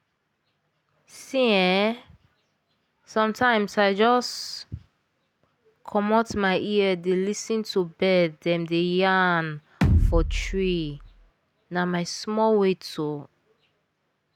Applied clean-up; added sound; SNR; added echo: none; Bass drum; -2 dB; none.